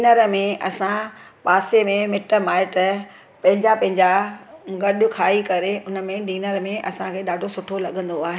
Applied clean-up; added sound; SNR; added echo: none; none; none; none.